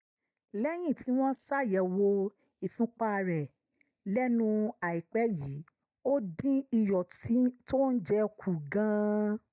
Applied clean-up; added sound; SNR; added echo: neural mask model DeepFilterNet 3.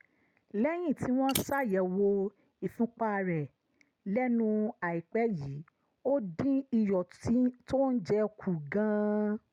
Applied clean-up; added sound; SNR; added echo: none; Shatter; 14 dB; none.